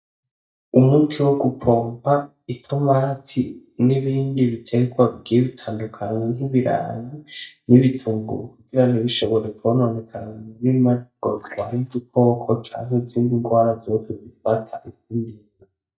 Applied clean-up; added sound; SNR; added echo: neural mask model DeepFilterNet 3.